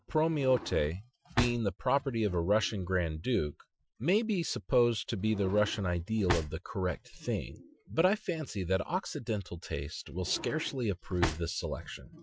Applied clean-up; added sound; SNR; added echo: classical method Wiener filter.